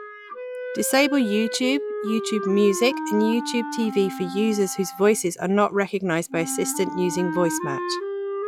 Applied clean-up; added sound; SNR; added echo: classical method log-MMSE.